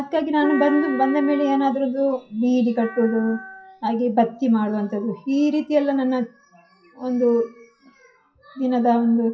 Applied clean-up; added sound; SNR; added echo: classical method WPE with log-MMSE.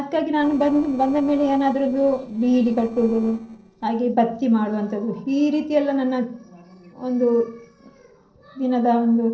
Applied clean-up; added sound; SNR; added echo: neural separator model SepFormer DNS4.